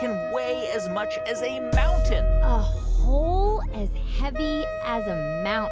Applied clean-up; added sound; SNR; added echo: none; Wind instrument, woodwind instrument; 8 dB; none.